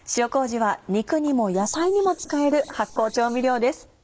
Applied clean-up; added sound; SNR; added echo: neural mask model Resemble Enhance denoiser.